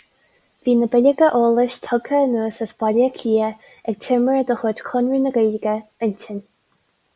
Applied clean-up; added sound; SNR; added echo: none; none; none; none.